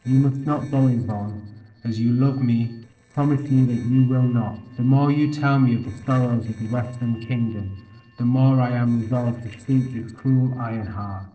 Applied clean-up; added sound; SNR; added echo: neural separator model SepFormer DNS4.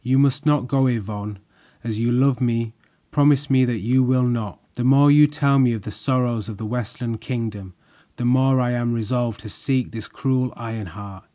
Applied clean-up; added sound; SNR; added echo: none; none; none; none.